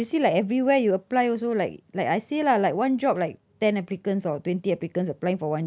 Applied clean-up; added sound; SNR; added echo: none; none; none; none.